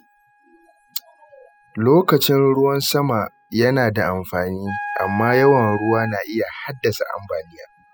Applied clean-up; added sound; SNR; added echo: classical method spectral subtraction.